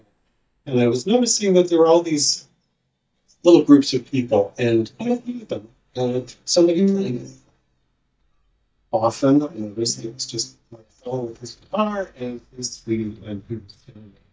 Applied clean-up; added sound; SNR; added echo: neural mask model DeepFilterNet 3.